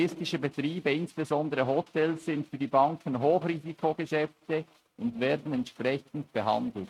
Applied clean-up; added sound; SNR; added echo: neural mask model RNNoise.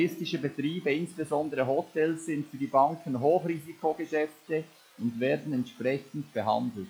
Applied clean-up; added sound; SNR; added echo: classical method log-MMSE.